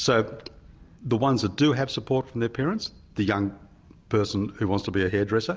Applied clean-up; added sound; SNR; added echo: none; none; none; none.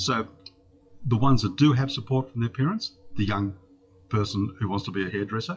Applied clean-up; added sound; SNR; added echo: classical method WPE with log-MMSE.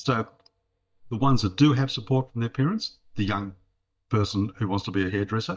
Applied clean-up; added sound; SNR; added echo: neural mask model DeepFilterNet 3.